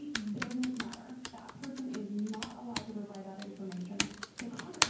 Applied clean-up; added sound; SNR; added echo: none; Computer keyboard; 0 dB; reverberation time 0.9 s.